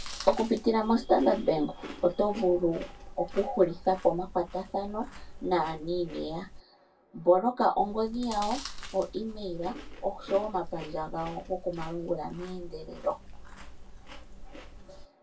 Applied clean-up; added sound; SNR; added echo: none; Chewing, mastication; 12 dB; reverberation time 0.1 s.